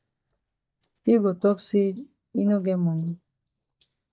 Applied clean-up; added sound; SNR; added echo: neural mask model DeepFilterNet 3.